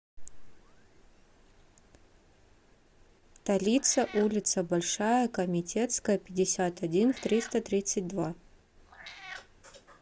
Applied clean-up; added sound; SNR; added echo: none; Meow; 16 dB; none.